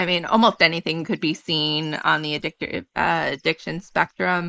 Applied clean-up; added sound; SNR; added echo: neural mask model Resemble Enhance denoiser.